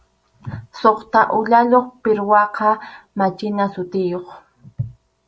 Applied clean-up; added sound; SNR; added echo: none; none; none; none.